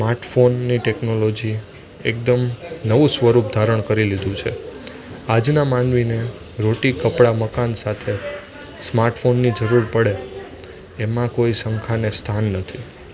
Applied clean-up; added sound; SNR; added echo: none; none; none; none.